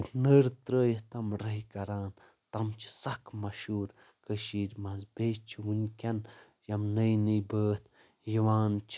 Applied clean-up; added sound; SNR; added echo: none; none; none; none.